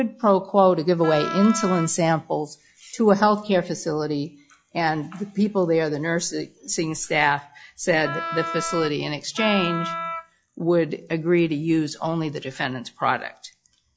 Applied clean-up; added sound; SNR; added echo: classical method log-MMSE.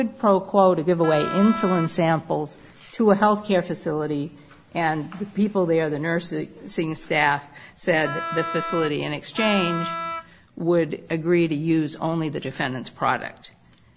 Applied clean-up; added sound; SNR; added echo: none; Wind instrument, woodwind instrument; 8 dB; none.